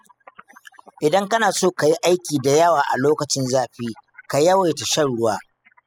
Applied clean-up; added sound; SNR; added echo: classical method spectral subtraction.